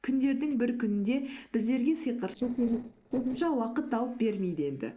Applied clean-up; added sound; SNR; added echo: neural separator model SepFormer DNS4.